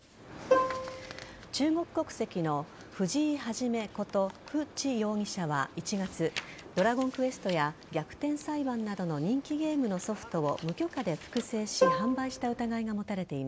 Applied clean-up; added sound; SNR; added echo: none; Plucked string instrument; 1 dB; none.